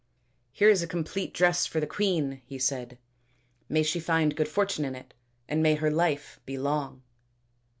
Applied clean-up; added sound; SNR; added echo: none; none; none; none.